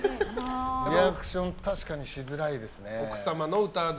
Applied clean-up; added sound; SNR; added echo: none; Wind; 15 dB; none.